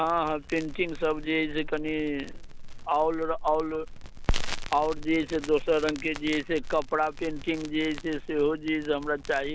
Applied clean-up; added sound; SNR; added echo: none; Crackle; 6 dB; none.